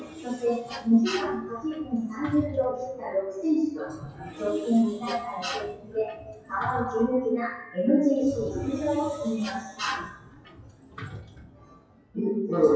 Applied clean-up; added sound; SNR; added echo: classical method WPE with log-MMSE.